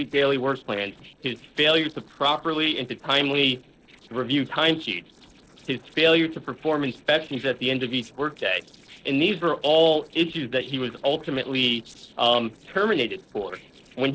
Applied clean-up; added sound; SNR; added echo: neural separator model SepFormer DNS4.